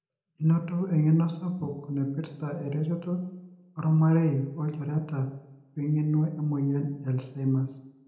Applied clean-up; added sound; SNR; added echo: none; none; none; reverberation time 0.7 s.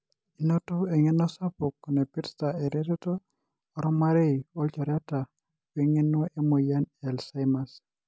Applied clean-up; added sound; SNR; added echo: none; none; none; none.